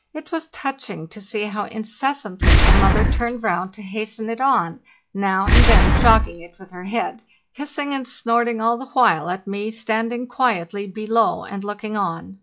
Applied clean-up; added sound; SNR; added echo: classical method log-MMSE.